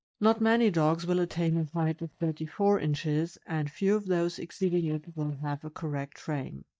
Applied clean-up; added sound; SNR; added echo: neural mask model DeepFilterNet 3.